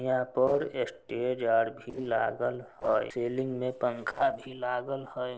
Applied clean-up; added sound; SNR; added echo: neural separator model SepFormer DNS4.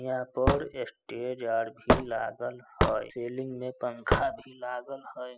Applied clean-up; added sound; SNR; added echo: classical method spectral subtraction.